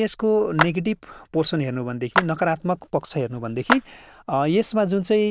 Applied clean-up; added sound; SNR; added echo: neural diffusion model UNIVERSE++.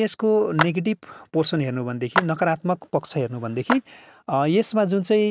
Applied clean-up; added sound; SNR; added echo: neural mask model RNNoise.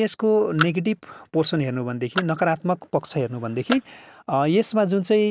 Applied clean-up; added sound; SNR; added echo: neural mask model Resemble Enhance denoiser.